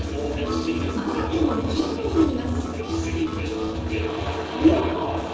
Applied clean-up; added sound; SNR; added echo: neural separator model SepFormer DNS4.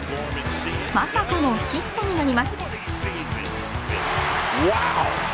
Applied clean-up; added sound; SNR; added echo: none; none; none; none.